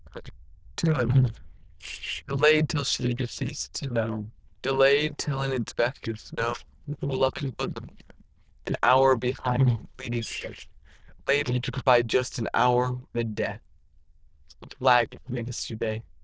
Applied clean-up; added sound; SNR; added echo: neural diffusion model UNIVERSE++.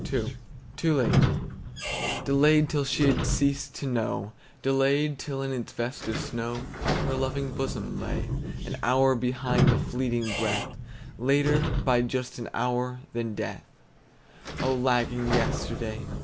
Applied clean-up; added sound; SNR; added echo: none; Squeak / Sliding door; 3 dB; none.